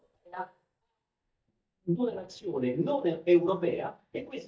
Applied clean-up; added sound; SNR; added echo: neural mask model DeepFilterNet 3.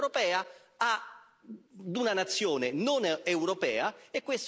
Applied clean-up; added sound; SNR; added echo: none; none; none; none.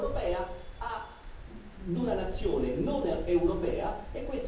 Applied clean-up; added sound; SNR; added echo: none; Stream; 6 dB; reverberation time 0.7 s.